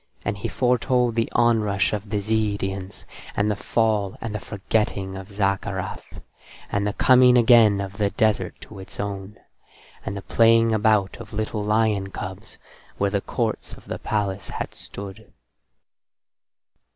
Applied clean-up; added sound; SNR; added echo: none; none; none; none.